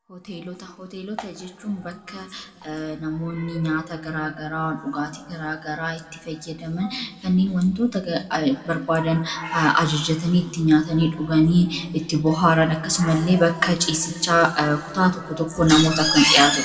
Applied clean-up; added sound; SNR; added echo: none; none; none; reverberation time 2.0 s.